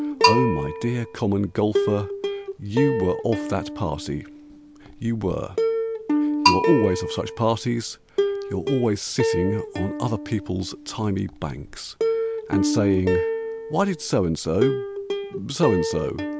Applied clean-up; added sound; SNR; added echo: none; Plucked string instrument + Bell; 0 dB; none.